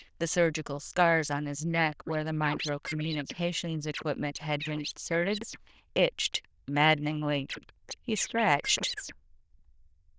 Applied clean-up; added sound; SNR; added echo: neural diffusion model UNIVERSE++.